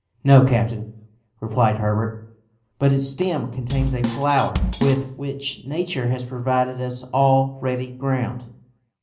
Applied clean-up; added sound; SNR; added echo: none; Drum kit; 5 dB; reverberation time 0.5 s.